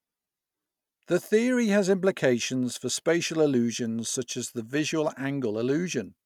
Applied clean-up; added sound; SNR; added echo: none; none; none; none.